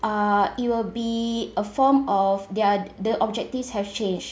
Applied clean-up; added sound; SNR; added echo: none; none; none; none.